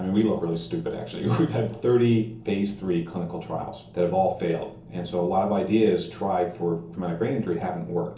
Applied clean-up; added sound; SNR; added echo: none; none; none; reverberation time 0.6 s.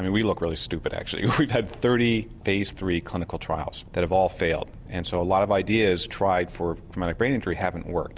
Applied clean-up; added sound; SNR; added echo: none; none; none; none.